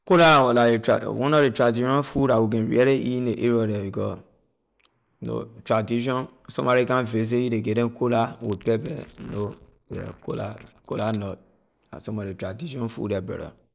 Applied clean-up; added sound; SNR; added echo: neural mask model Resemble Enhance denoiser.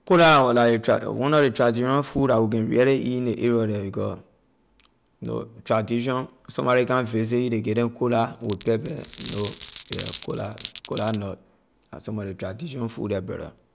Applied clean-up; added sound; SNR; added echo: none; Glass; 9 dB; none.